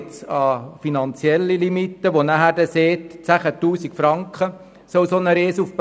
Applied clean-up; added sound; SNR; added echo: none; none; none; none.